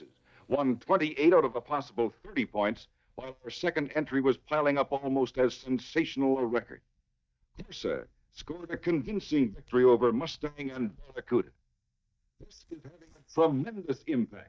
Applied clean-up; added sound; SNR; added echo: neural mask model DeepFilterNet 3.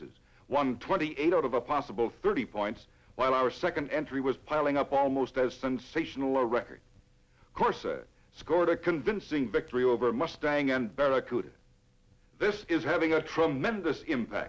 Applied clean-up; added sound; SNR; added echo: none; none; none; none.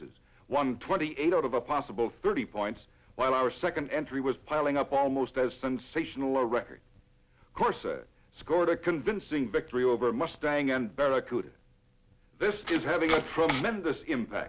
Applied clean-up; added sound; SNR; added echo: none; Domestic sounds, home sounds; 4 dB; none.